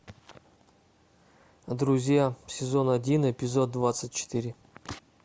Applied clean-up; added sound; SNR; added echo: none; none; none; none.